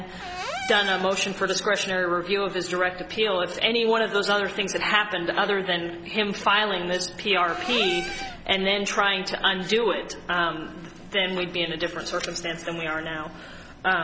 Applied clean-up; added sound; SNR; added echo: none; Cupboard open or close / Door; 9 dB; none.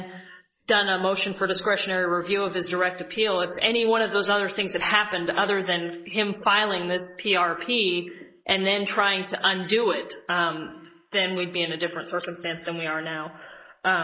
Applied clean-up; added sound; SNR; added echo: neural mask model Resemble Enhance denoiser.